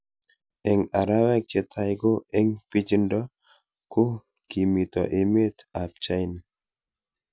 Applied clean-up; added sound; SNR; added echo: none; none; none; none.